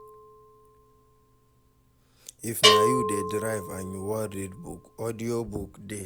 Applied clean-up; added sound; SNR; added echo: none; Bell; -4 dB; none.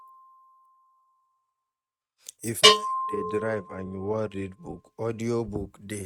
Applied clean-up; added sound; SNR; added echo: neural mask model RNNoise.